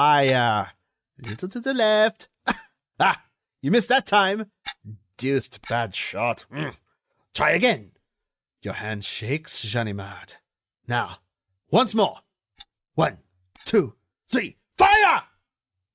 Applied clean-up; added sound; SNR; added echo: neural mask model RNNoise.